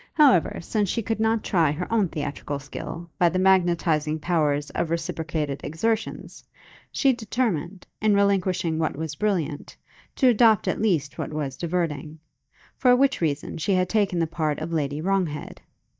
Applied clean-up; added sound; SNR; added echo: neural mask model DeepFilterNet 3.